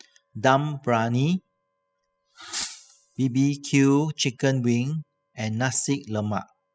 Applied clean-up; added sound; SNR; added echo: classical method spectral subtraction.